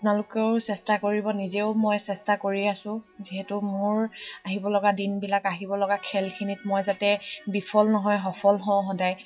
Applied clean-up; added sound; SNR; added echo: classical method WPE with log-MMSE.